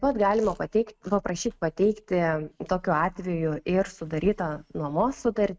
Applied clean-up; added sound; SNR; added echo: none; none; none; none.